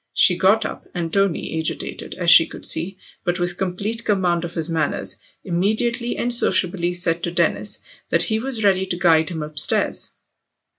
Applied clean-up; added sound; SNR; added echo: none; none; none; none.